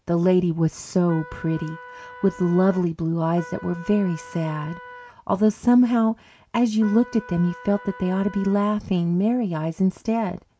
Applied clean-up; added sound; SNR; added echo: none; Trumpet; 19 dB; none.